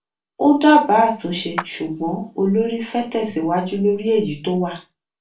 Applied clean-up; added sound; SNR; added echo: none; Clapping; 15 dB; reverberation time 0.2 s.